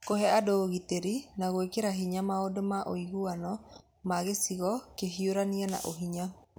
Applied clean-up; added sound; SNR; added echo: none; none; none; none.